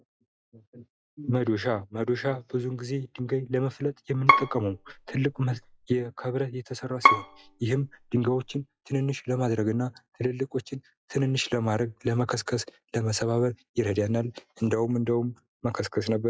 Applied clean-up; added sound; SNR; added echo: classical method log-MMSE.